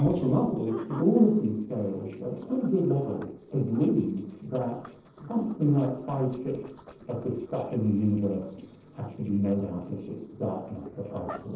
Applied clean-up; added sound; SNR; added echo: neural separator model SepFormer DNS4.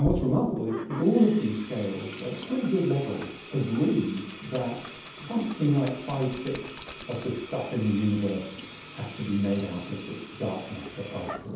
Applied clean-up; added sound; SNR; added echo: none; Sink (filling or washing); 12 dB; reverberation time 0.8 s.